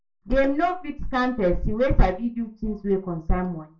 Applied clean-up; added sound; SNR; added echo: none; none; none; reverberation time 0.2 s.